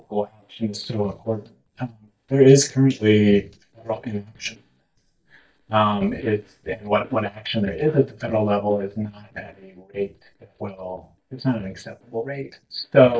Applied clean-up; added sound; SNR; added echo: neural mask model DeepFilterNet 3.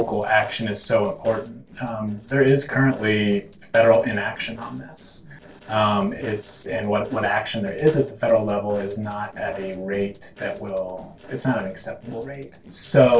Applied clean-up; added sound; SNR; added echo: neural separator model SepFormer DNS4.